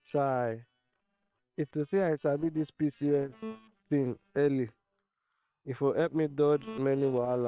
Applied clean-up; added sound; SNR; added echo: neural separator model SepFormer WHAM!.